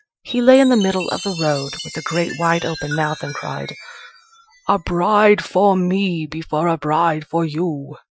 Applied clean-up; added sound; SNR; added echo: classical method Wiener filter.